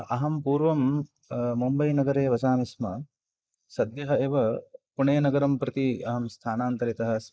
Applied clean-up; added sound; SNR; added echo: neural mask model Resemble Enhance denoiser.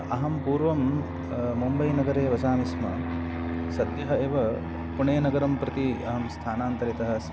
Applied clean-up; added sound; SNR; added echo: none; Fixed-wing aircraft, airplane; 6 dB; none.